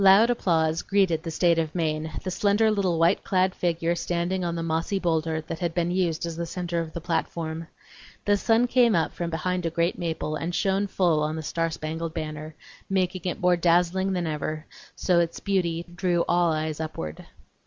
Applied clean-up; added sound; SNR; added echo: none; none; none; none.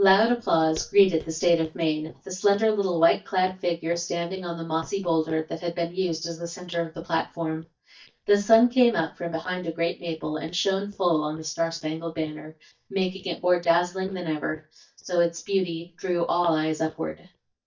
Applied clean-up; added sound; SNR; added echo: neural mask model DeepFilterNet 3.